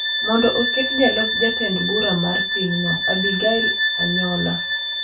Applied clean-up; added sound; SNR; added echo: none; Bowed string instrument; -1 dB; reverberation time 0.3 s.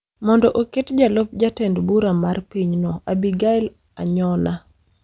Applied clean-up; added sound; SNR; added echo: none; none; none; none.